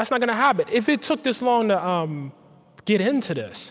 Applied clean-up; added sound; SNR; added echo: none; none; none; none.